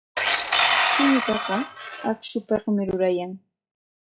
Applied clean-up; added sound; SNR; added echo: classical method log-MMSE.